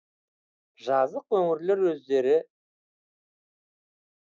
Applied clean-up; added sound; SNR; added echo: none; none; none; none.